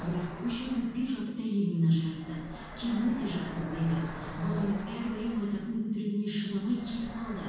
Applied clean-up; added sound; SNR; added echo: none; Fixed-wing aircraft, airplane; 12 dB; reverberation time 1.2 s.